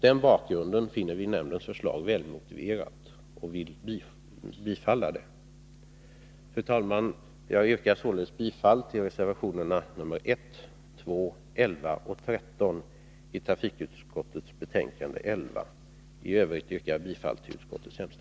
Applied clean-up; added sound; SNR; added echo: none; none; none; none.